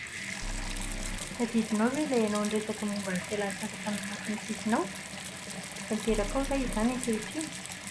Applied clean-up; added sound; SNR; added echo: none; Bathtub (filling or washing) / Water tap, faucet + Alarm; 5 dB; none.